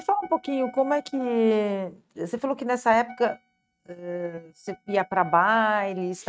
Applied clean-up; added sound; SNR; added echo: neural mask model RNNoise.